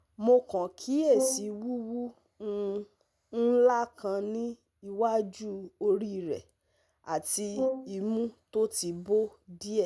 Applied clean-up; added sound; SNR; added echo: none; Brass instrument; 7 dB; none.